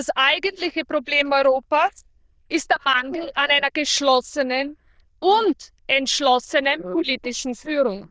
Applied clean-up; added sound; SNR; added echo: neural diffusion model UNIVERSE++.